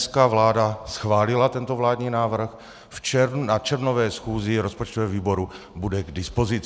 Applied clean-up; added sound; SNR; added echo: none; none; none; none.